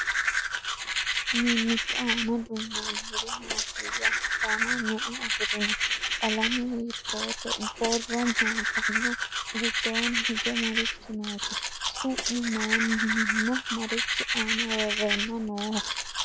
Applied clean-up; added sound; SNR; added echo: none; Domestic sounds, home sounds; -3 dB; none.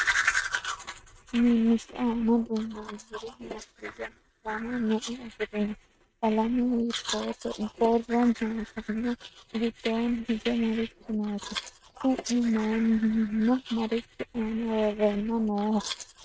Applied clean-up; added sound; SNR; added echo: neural mask model RNNoise.